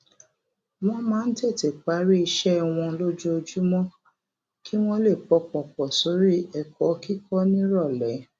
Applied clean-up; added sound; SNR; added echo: none; none; none; none.